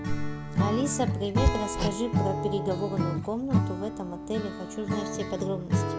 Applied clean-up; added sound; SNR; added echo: none; Hammer + Acoustic guitar / Strum; -3 dB; none.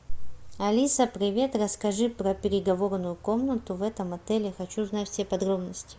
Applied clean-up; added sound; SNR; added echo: none; none; none; none.